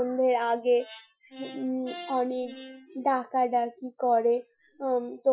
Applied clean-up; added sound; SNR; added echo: classical method Wiener filter.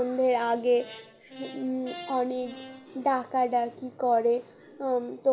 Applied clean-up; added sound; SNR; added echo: none; Brass instrument; 18 dB; none.